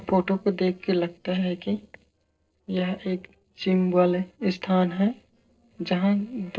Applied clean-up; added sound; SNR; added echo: neural separator model SepFormer DNS4.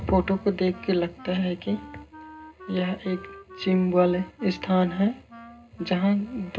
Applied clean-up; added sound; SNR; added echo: none; Wind instrument, woodwind instrument; 19 dB; reverberation time 0.2 s.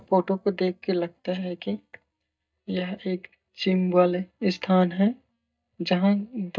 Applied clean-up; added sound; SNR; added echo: neural mask model DeepFilterNet 3.